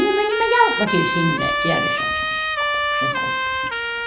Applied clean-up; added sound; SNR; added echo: none; Trumpet; -1 dB; none.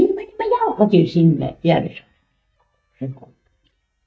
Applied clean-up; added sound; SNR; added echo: neural mask model DeepFilterNet 3.